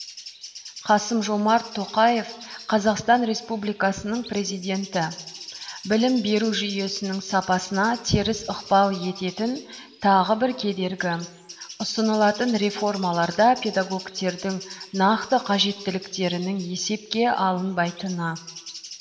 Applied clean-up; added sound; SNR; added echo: none; Bird; 17 dB; reverberation time 1.1 s.